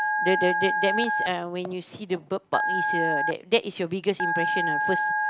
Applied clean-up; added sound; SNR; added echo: none; Telephone; -1 dB; none.